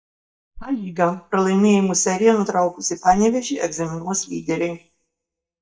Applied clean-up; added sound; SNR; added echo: neural mask model DeepFilterNet 3.